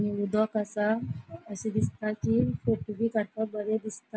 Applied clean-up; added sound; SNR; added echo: none; none; none; none.